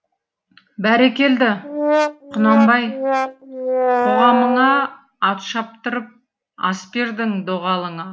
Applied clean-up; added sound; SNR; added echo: none; Brass instrument; 1 dB; none.